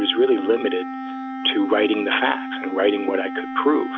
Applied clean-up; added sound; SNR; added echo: none; Wind instrument, woodwind instrument; 9 dB; none.